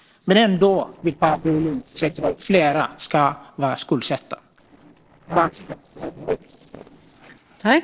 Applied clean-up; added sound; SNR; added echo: neural separator model SepFormer DNS4.